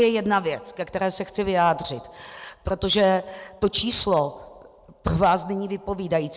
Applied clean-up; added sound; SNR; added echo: none; none; none; none.